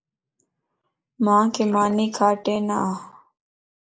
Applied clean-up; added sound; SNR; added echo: neural mask model Resemble Enhance denoiser.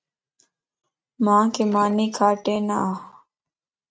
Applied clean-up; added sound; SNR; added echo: neural mask model RNNoise.